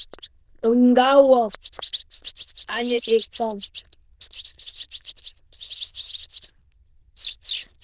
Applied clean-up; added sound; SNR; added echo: neural diffusion model UNIVERSE++.